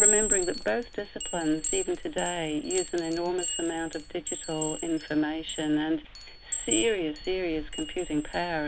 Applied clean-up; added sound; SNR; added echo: none; Chime; 1 dB; none.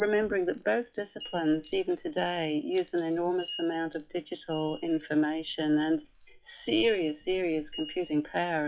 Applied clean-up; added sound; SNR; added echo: classical method log-MMSE.